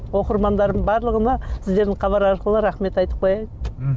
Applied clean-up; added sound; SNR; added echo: none; none; none; none.